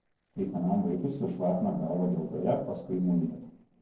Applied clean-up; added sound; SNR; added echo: neural separator model SepFormer DNS4.